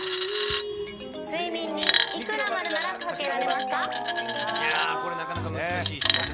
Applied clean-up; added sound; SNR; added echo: none; Coin (dropping); 2 dB; none.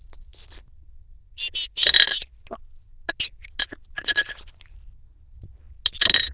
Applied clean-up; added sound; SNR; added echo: neural diffusion model UNIVERSE++.